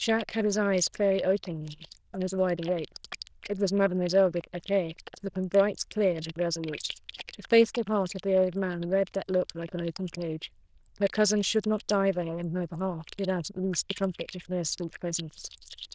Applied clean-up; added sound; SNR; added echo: neural diffusion model UNIVERSE++.